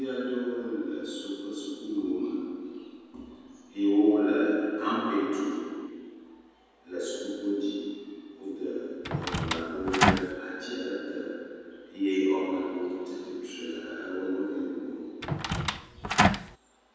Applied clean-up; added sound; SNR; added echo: none; Door; -4 dB; reverberation time 2.0 s.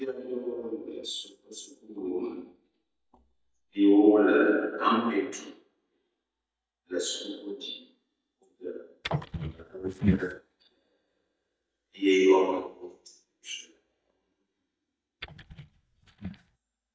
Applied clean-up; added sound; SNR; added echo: neural mask model DeepFilterNet 3.